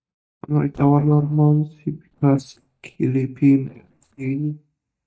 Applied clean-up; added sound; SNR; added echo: neural mask model DeepFilterNet 3.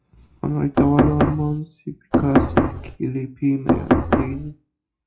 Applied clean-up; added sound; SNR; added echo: classical method WPE with log-MMSE.